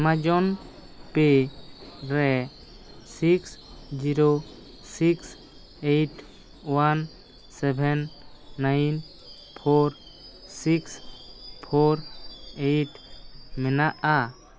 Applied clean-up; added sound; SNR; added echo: none; Screech / Subway, metro, underground; 18 dB; none.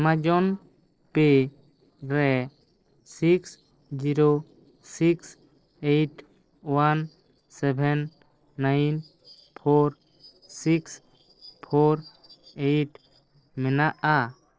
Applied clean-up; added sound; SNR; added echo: neural separator model SepFormer DNS4.